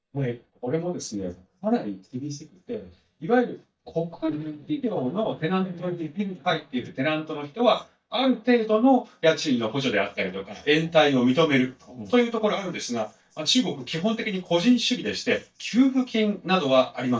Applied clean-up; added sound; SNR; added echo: neural mask model DeepFilterNet 3.